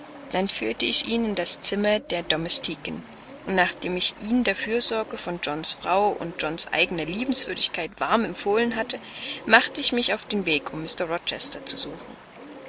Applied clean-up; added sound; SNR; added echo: none; Stream + Bird; 17 dB; none.